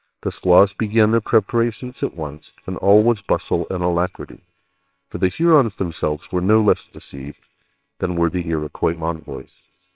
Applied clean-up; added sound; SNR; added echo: neural separator model SepFormer WHAMR!.